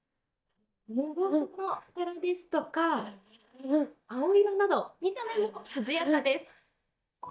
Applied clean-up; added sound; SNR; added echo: neural mask model DeepFilterNet 3.